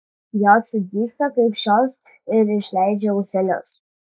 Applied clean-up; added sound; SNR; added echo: neural mask model Resemble Enhance denoiser.